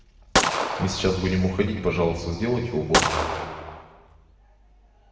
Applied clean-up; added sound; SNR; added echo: none; Gunshot, gunfire; 0 dB; reverberation time 2.0 s.